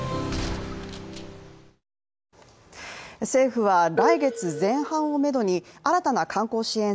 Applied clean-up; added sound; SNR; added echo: none; Gunshot, gunfire; 12 dB; none.